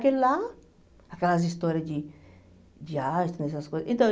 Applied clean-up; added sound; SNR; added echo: none; none; none; none.